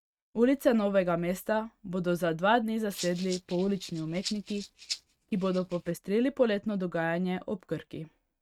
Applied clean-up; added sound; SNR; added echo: neural mask model RNNoise.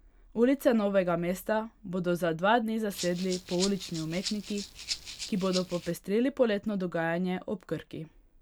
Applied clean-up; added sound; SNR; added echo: none; Rattle (instrument); 10 dB; none.